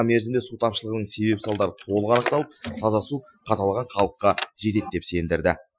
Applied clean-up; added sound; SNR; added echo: classical method Wiener filter.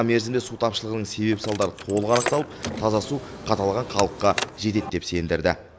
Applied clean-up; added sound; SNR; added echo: none; Car; 9 dB; none.